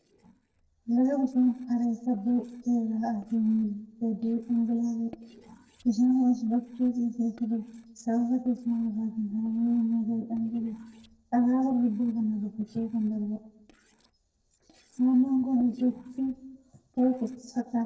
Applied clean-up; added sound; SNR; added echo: neural separator model SepFormer DNS4.